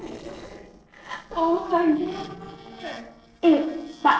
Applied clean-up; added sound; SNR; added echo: neural separator model SepFormer DNS4.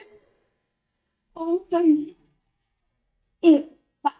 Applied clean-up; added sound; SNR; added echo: neural mask model DeepFilterNet 3.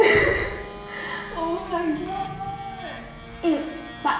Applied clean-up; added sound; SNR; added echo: none; Domestic sounds, home sounds; 15 dB; reverberation time 1.0 s.